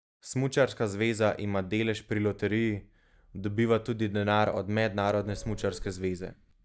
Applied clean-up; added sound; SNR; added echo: neural mask model DeepFilterNet 3.